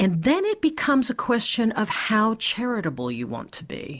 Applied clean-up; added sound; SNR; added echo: none; none; none; none.